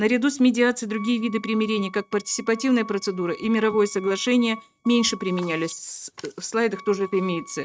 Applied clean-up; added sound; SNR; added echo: neural mask model RNNoise.